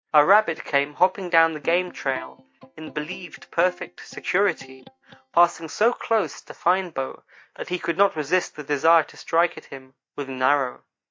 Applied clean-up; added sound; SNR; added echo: neural mask model DeepFilterNet 3.